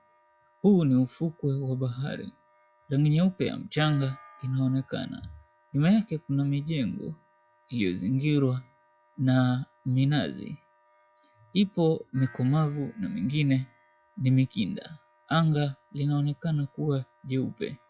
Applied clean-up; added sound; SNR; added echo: classical method log-MMSE.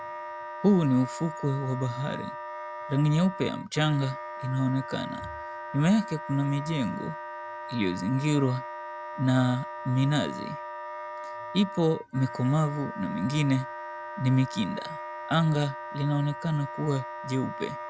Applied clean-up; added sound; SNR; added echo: none; Wind instrument, woodwind instrument; 10 dB; none.